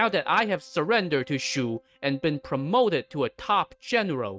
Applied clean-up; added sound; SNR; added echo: neural mask model RNNoise.